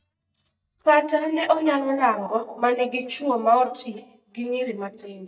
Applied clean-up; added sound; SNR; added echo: neural mask model DeepFilterNet 3.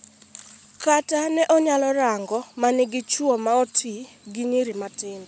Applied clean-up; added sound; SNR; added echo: none; none; none; none.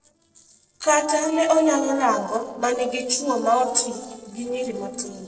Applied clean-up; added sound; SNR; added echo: neural separator model SepFormer DNS4.